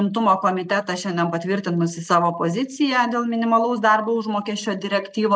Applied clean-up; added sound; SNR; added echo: neural mask model Resemble Enhance denoiser.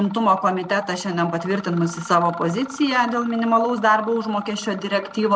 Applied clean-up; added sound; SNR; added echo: none; Mechanisms; 18 dB; none.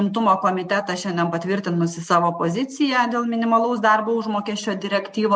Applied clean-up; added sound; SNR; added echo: none; none; none; none.